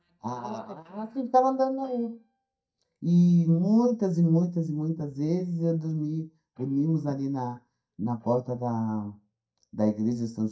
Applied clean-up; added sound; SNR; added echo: neural mask model DeepFilterNet 3.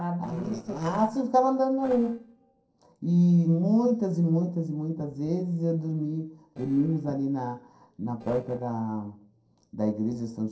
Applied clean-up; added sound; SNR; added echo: neural separator model SepFormer DNS4.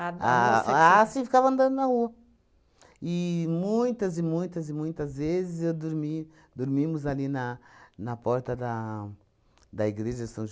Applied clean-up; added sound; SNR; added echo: none; none; none; none.